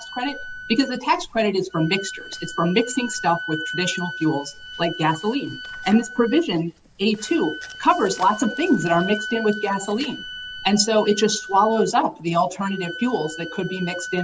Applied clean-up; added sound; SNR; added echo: none; Wind instrument, woodwind instrument; 12 dB; none.